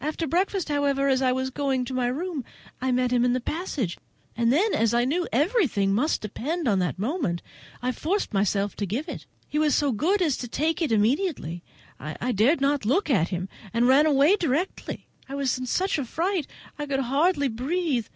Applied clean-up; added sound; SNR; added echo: none; none; none; none.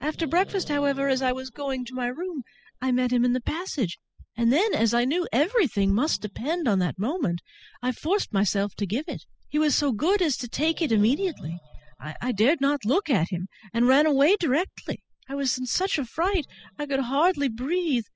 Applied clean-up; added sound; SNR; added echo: classical method spectral subtraction.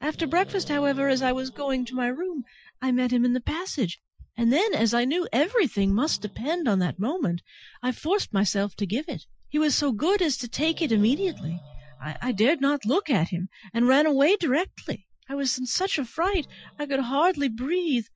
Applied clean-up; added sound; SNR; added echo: classical method Wiener filter.